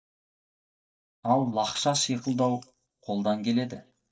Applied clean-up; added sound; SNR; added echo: neural mask model DeepFilterNet 3.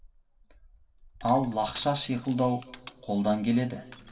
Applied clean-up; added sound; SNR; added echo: none; Crushing; 20 dB; reverberation time 2.0 s.